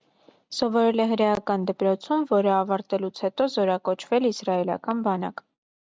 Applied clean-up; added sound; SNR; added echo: none; none; none; none.